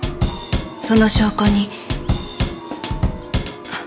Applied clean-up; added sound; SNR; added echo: none; Drum / Drum kit; 1 dB; none.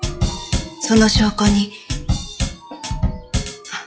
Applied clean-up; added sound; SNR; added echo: classical method log-MMSE.